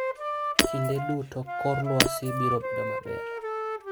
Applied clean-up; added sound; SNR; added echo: none; Shatter + Wind instrument, woodwind instrument; -3 dB; none.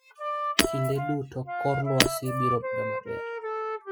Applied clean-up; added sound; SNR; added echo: classical method Wiener filter.